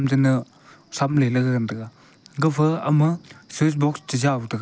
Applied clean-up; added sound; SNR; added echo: none; none; none; none.